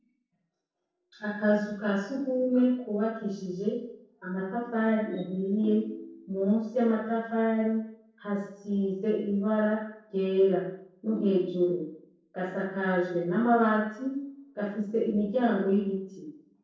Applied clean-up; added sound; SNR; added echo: neural separator model SepFormer DNS4.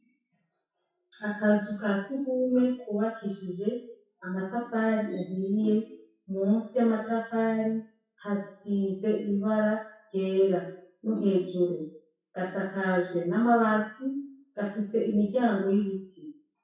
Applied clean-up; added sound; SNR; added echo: classical method WPE with log-MMSE.